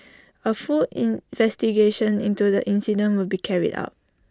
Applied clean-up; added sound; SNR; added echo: none; none; none; none.